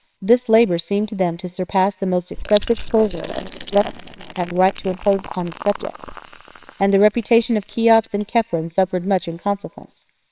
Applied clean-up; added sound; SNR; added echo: neural separator model SepFormer WHAMR!.